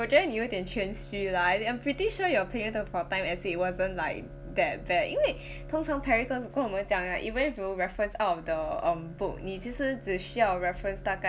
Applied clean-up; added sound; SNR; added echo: none; Bowed string instrument; 18 dB; none.